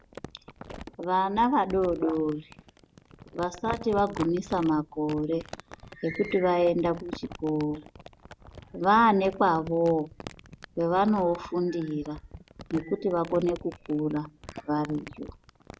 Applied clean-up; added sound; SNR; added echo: none; Crumpling, crinkling; 17 dB; none.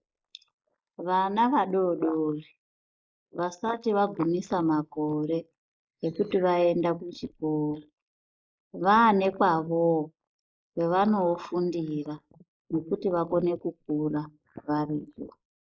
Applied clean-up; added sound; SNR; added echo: neural mask model Resemble Enhance denoiser.